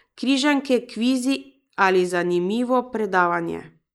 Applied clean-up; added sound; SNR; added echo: neural mask model Resemble Enhance denoiser.